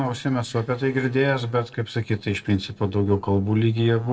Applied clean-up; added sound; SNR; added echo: neural separator model SepFormer DNS4.